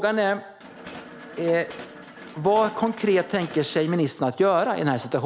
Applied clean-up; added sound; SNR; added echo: none; Mechanisms; 17 dB; none.